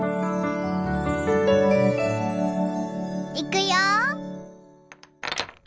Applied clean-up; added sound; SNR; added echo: none; none; none; none.